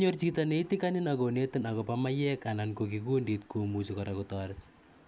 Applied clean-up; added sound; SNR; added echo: none; none; none; none.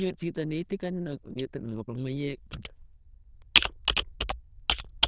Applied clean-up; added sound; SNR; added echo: neural diffusion model UNIVERSE++.